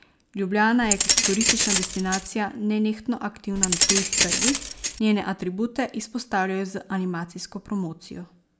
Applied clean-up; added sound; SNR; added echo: none; Keys jangling; -4 dB; none.